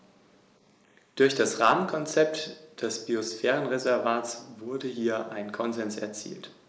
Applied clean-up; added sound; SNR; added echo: neural mask model Resemble Enhance denoiser.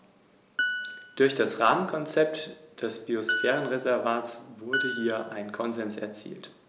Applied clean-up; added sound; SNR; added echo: none; Piano; 5 dB; none.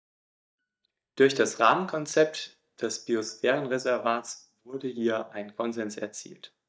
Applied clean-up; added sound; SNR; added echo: neural mask model DeepFilterNet 3.